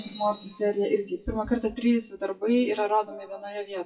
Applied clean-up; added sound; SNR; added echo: classical method WPE with log-MMSE.